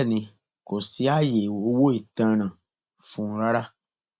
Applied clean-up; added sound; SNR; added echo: none; none; none; none.